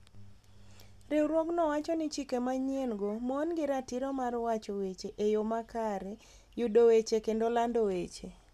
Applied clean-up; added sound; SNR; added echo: none; none; none; none.